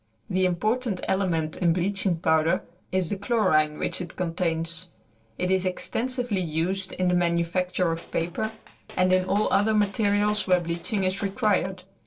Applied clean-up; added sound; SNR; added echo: neural separator model SepFormer DNS4.